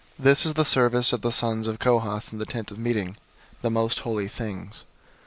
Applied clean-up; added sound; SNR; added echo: none; none; none; none.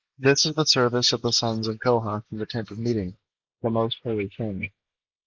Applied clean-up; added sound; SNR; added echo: neural mask model Resemble Enhance denoiser.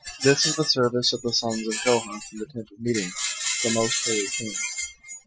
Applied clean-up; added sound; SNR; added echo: classical method Wiener filter.